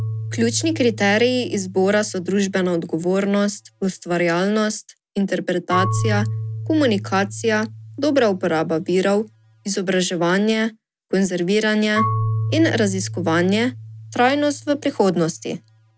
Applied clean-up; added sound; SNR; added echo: none; Marimba, xylophone / Wood; 9 dB; none.